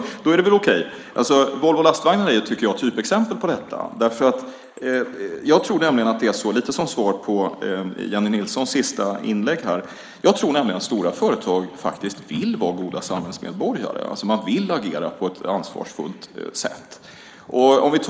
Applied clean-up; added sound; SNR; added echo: neural mask model Resemble Enhance denoiser.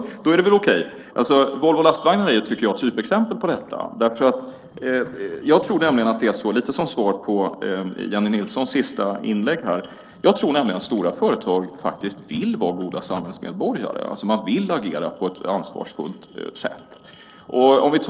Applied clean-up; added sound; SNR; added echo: neural separator model SepFormer DNS4.